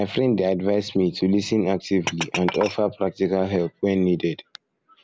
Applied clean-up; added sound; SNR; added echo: none; Glass; 12 dB; none.